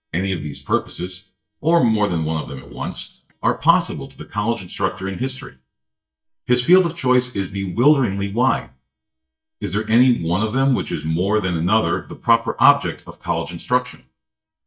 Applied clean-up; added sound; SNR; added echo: neural mask model DeepFilterNet 3.